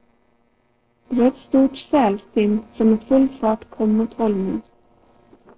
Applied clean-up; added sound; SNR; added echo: neural separator model SepFormer DNS4.